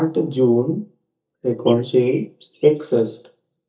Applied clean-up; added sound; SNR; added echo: neural mask model DeepFilterNet 3.